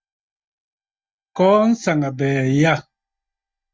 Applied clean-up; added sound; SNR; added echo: neural mask model DeepFilterNet 3.